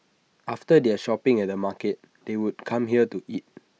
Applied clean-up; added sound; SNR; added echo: none; none; none; none.